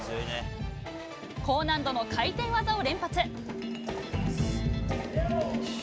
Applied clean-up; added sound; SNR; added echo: none; none; none; none.